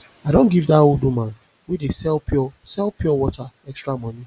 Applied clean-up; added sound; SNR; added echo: none; none; none; none.